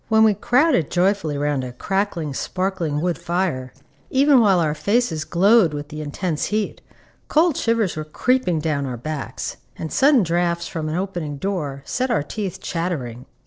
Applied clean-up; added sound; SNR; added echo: neural separator model SepFormer DNS4.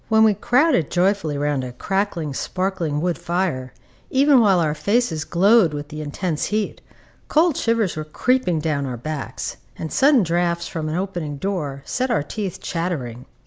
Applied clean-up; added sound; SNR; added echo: none; none; none; none.